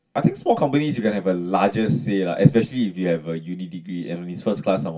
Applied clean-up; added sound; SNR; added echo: none; none; none; reverberation time 0.2 s.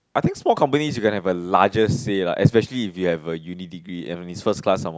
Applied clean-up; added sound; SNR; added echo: none; none; none; none.